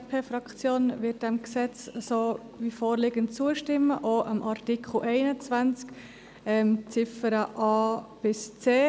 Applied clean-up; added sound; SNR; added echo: none; none; none; none.